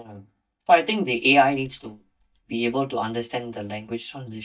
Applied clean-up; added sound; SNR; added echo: neural mask model DeepFilterNet 3.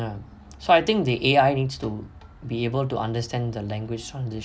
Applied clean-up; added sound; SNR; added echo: none; none; none; none.